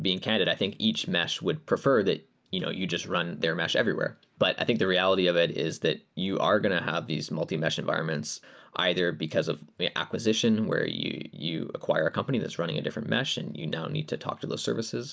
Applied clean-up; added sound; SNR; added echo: none; none; none; none.